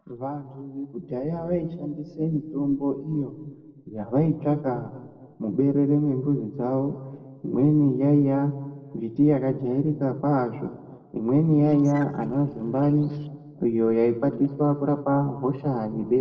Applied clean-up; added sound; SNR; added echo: neural separator model SepFormer DNS4.